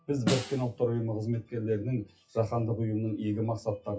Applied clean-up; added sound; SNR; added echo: classical method WPE with log-MMSE.